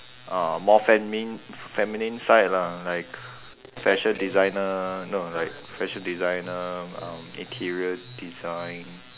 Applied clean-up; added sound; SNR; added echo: none; none; none; none.